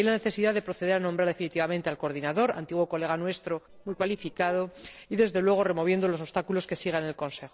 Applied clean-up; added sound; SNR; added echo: neural separator model SepFormer DNS4.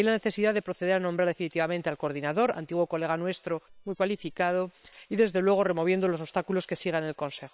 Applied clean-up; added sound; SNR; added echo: neural separator model SepFormer WHAM!.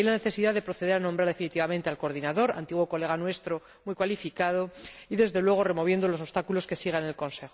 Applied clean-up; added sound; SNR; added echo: none; none; none; none.